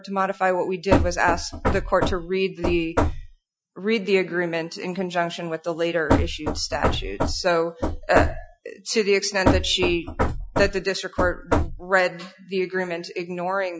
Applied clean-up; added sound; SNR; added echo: classical method Wiener filter.